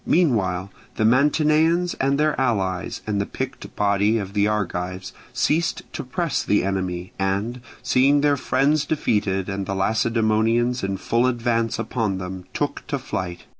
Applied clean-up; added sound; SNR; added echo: none; none; none; none.